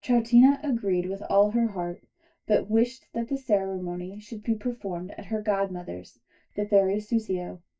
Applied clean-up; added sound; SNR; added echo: neural mask model DeepFilterNet 3.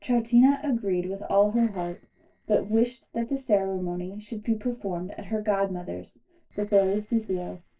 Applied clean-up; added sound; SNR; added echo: neural separator model SepFormer DNS4.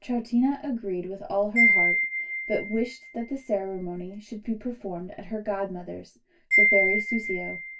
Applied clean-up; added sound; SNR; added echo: none; Wind chime; -1 dB; reverberation time 0.1 s.